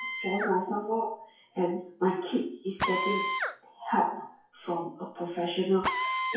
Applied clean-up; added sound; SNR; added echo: classical method WPE with log-MMSE.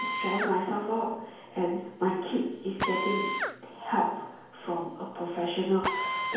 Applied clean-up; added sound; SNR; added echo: none; Drill; 5 dB; reverberation time 1.0 s.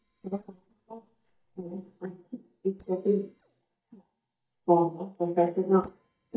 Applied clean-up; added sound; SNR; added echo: neural mask model DeepFilterNet 3.